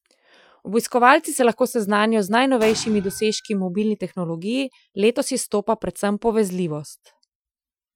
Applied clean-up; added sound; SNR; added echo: classical method Wiener filter.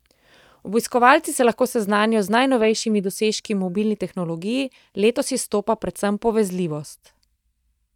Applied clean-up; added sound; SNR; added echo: neural mask model DeepFilterNet 3.